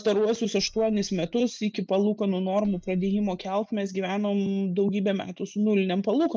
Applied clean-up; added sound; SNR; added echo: neural mask model DeepFilterNet 3.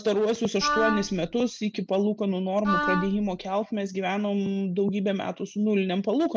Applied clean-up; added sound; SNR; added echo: none; Wind instrument, woodwind instrument; 3 dB; none.